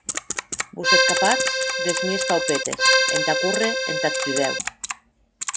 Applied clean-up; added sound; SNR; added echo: none; Typing + Accordion; -4 dB; none.